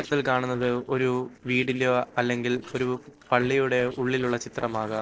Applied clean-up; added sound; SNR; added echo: neural separator model SepFormer DNS4.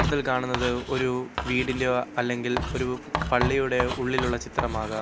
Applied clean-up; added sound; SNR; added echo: none; Writing; 5 dB; none.